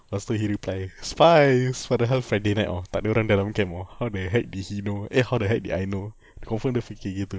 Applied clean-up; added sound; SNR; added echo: none; none; none; none.